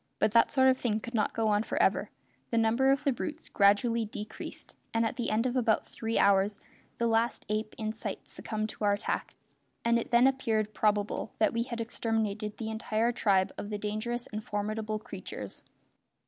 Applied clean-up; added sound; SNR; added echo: none; none; none; none.